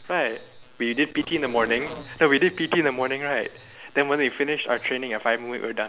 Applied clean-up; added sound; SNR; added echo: none; none; none; none.